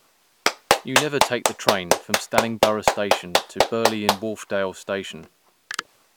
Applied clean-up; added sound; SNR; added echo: none; Clapping; -4 dB; none.